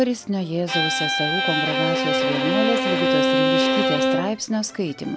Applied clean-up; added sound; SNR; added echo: none; Bowed string instrument; -5 dB; none.